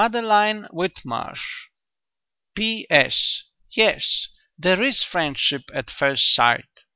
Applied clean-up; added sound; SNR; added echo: none; none; none; none.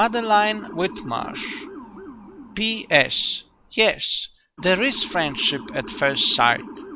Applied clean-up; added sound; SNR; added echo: none; Motor vehicle (road) / Siren; 15 dB; none.